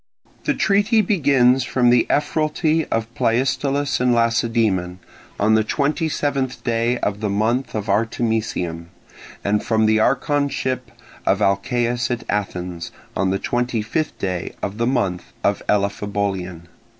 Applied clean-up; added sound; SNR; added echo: none; none; none; none.